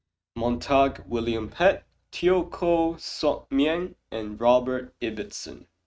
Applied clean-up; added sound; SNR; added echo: neural mask model RNNoise.